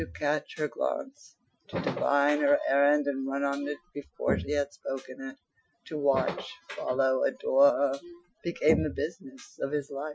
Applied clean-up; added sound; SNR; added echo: classical method Wiener filter.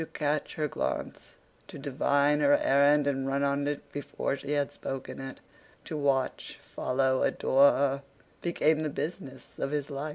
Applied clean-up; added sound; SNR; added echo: none; none; none; none.